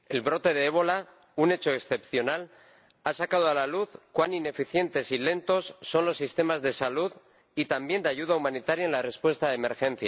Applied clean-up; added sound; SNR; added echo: none; none; none; none.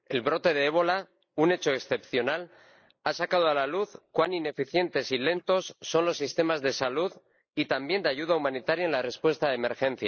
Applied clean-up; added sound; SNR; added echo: neural mask model Resemble Enhance denoiser.